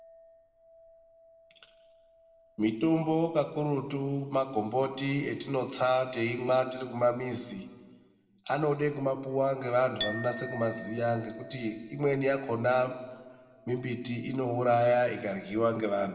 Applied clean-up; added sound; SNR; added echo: none; Chink, clink; 18 dB; reverberation time 1.3 s.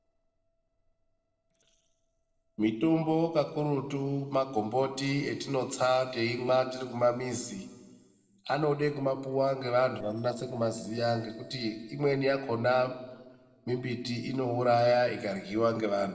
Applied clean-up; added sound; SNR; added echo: neural separator model SepFormer DNS4.